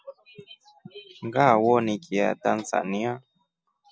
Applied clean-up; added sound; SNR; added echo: none; none; none; none.